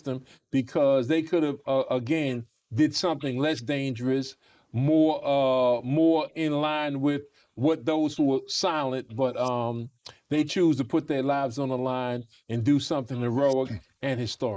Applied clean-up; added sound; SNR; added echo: neural mask model Resemble Enhance denoiser.